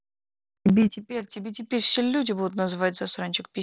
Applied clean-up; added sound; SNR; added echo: none; none; none; none.